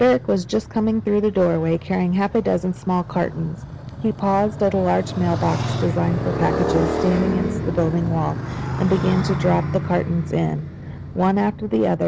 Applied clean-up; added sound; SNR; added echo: none; Motorcycle; 6 dB; none.